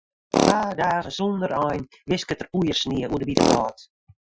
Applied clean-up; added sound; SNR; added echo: classical method Wiener filter.